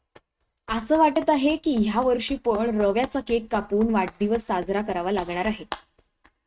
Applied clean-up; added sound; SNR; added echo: neural mask model RNNoise.